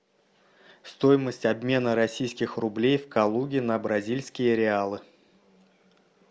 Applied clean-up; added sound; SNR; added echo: none; none; none; none.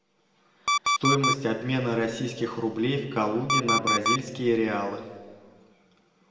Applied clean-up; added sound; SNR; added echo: none; Alarm; -1 dB; reverberation time 1.5 s.